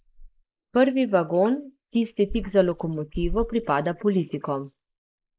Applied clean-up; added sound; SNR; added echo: neural mask model Resemble Enhance denoiser.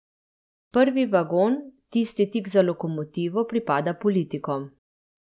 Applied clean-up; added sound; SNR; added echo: none; none; none; none.